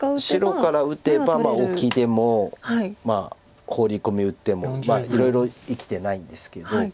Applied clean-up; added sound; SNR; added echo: none; none; none; none.